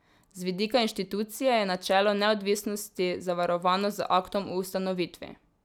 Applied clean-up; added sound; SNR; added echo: none; none; none; none.